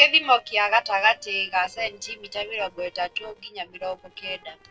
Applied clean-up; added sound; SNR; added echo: neural separator model SepFormer DNS4.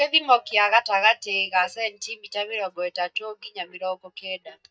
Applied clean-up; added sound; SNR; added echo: neural mask model DeepFilterNet 3.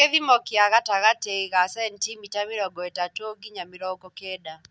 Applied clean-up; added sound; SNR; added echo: none; none; none; none.